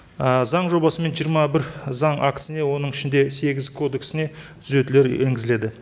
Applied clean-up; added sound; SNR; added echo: none; none; none; none.